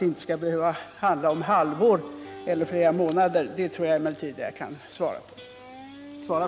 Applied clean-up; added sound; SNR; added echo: none; Guitar; 18 dB; none.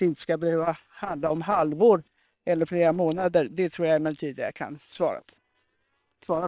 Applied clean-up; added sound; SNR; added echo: neural separator model SepFormer WHAM!.